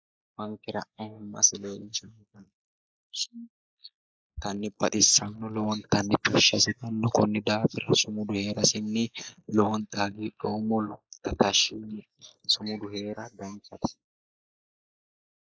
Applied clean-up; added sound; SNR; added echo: neural mask model Resemble Enhance denoiser.